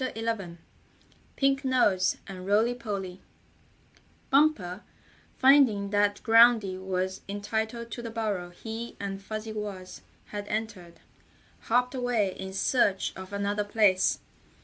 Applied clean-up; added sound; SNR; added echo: none; none; none; none.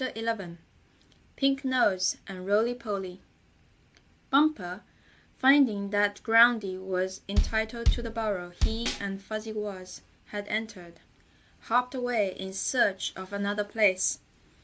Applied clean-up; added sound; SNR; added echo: none; Bass drum; -2 dB; none.